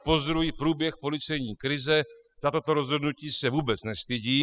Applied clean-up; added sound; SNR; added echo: classical method spectral subtraction.